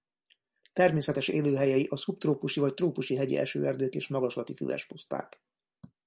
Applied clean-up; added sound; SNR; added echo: none; none; none; none.